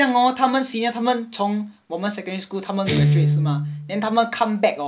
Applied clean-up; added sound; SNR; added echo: none; Guitar; 4 dB; none.